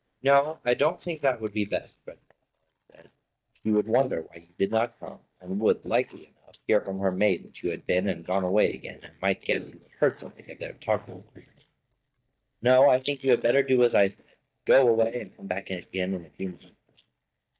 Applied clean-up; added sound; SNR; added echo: neural mask model DeepFilterNet 3.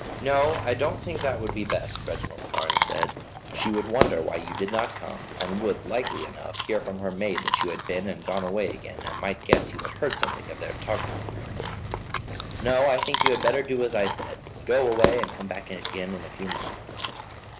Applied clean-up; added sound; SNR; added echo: none; Fire / Fireworks + Chewing, mastication; 2 dB; none.